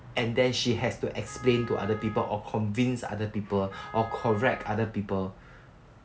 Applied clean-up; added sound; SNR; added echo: none; Wind instrument, woodwind instrument; 18 dB; none.